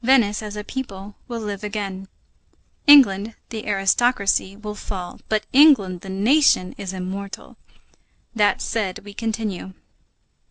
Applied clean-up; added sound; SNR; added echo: none; none; none; none.